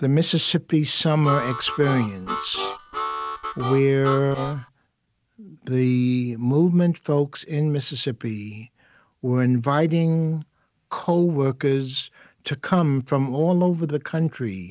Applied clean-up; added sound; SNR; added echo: none; Harmonica; 7 dB; none.